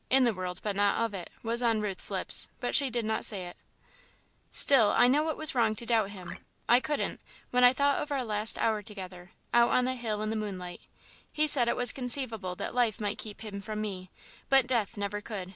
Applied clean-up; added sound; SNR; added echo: none; Marimba, xylophone; 13 dB; none.